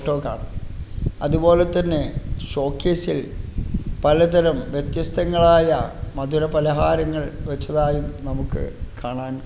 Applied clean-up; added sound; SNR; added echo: none; none; none; none.